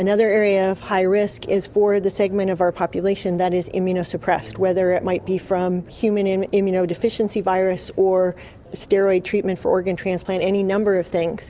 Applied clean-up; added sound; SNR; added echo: none; none; none; none.